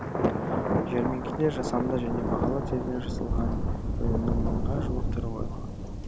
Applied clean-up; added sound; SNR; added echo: none; Thunder; -5 dB; none.